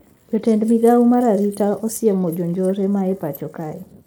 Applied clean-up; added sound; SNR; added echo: neural mask model Resemble Enhance denoiser.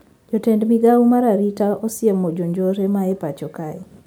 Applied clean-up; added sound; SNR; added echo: none; none; none; none.